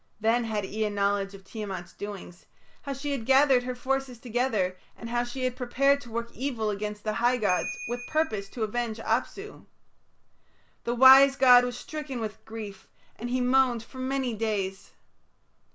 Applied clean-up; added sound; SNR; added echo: none; Ringtone / Bell; 10 dB; none.